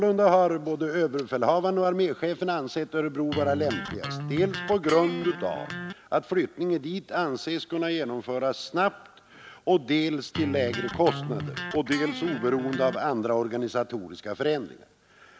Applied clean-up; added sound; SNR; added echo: none; Electric guitar; 8 dB; none.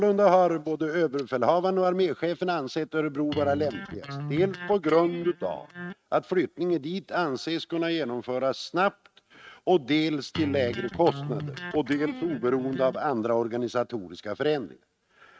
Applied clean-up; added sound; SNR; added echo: neural mask model RNNoise.